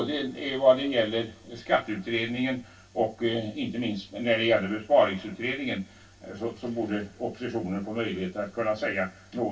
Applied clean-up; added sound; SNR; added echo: none; none; none; reverberation time 0.2 s.